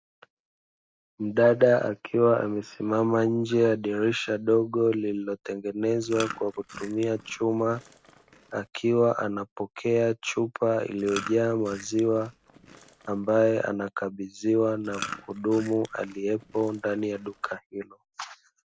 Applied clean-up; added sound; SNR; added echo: none; Chewing, mastication; 16 dB; none.